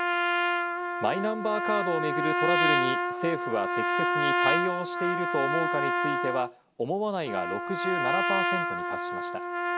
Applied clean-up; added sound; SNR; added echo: none; Trumpet; -4 dB; none.